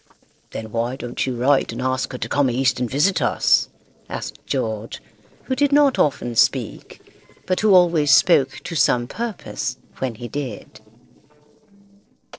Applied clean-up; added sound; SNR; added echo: neural separator model SepFormer DNS4.